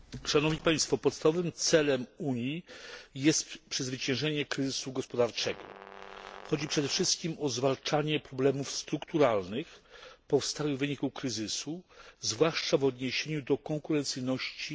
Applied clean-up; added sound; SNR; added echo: none; Brass instrument; 18 dB; none.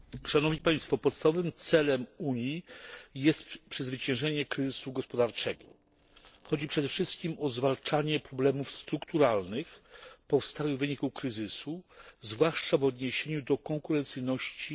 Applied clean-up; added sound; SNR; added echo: neural separator model SepFormer DNS4.